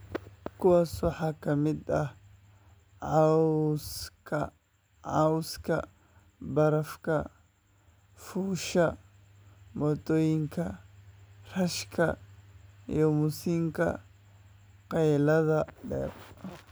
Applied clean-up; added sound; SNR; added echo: none; none; none; none.